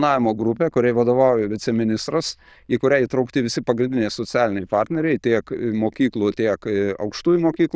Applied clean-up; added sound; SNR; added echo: neural diffusion model UNIVERSE++.